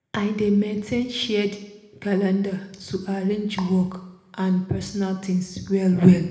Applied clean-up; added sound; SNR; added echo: none; none; none; reverberation time 0.9 s.